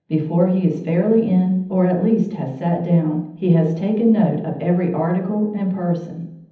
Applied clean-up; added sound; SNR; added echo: none; none; none; reverberation time 0.8 s.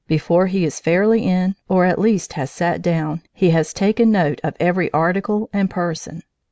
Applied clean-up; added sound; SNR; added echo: none; none; none; none.